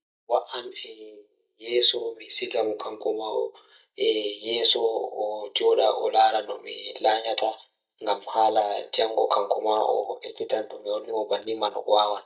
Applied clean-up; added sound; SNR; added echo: neural mask model DeepFilterNet 3.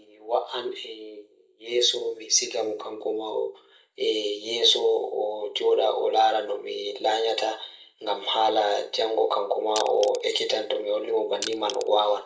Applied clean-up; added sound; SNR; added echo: none; Crushing; 12 dB; reverberation time 0.3 s.